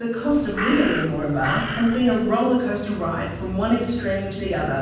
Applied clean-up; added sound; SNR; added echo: none; Crow; 8 dB; reverberation time 1.2 s.